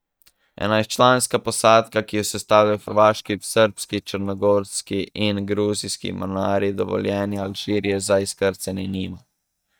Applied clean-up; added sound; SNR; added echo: neural mask model DeepFilterNet 3.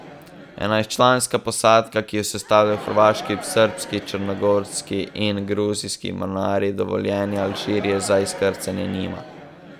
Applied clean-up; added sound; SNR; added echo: none; Crowd; 16 dB; none.